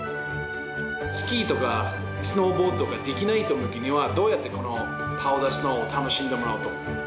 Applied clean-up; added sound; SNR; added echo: none; none; none; none.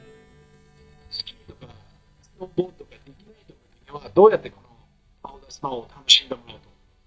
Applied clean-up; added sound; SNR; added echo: neural mask model DeepFilterNet 3.